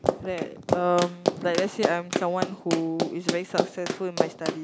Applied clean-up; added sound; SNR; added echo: none; Run; 1 dB; none.